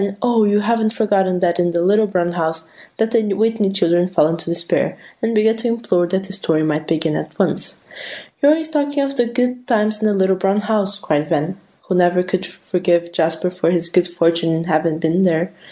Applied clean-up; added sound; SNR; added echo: none; none; none; none.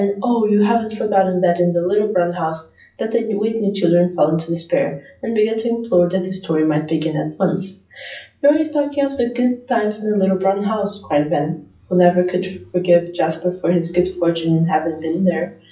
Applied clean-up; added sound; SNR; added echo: classical method WPE with log-MMSE.